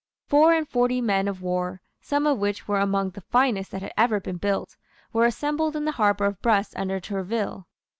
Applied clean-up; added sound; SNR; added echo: none; none; none; none.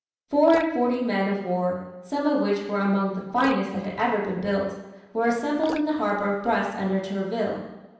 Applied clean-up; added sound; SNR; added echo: none; Drip; 19 dB; reverberation time 0.9 s.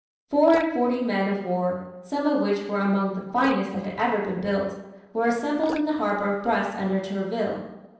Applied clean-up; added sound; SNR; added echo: neural separator model SepFormer DNS4.